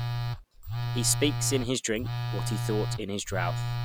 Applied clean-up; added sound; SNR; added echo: none; Telephone; 0 dB; none.